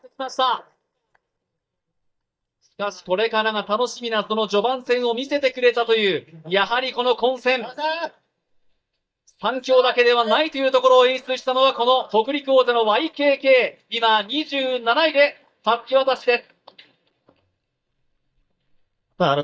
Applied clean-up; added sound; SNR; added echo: neural mask model DeepFilterNet 3.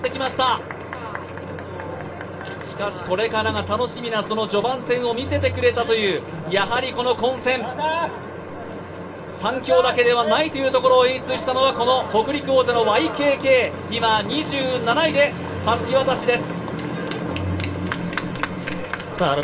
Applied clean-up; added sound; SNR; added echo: none; Organ; 16 dB; reverberation time 0.2 s.